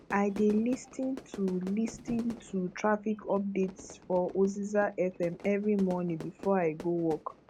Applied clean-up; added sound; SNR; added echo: none; Fire / Fireworks; 17 dB; none.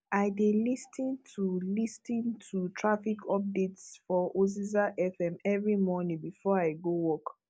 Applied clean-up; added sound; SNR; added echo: none; none; none; none.